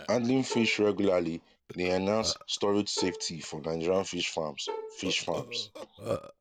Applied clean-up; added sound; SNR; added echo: none; Bowed string instrument + Burping, eructation; 11 dB; none.